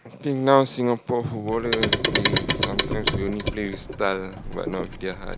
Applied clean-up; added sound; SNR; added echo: none; Clock; 1 dB; none.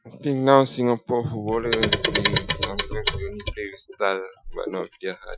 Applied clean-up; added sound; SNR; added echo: classical method Wiener filter.